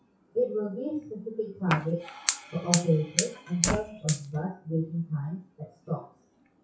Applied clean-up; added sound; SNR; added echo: classical method WPE with log-MMSE.